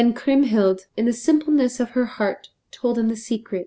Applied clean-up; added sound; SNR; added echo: none; none; none; none.